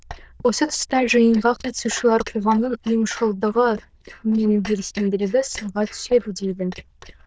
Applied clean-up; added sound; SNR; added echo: neural diffusion model UNIVERSE++.